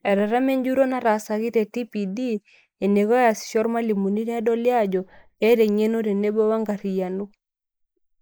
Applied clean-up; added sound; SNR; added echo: neural mask model Resemble Enhance denoiser.